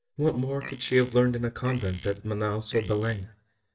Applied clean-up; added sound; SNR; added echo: neural mask model DeepFilterNet 3.